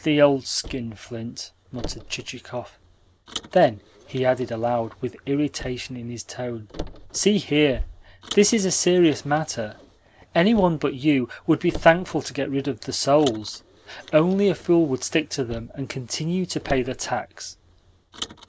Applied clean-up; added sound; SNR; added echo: none; Car; 17 dB; none.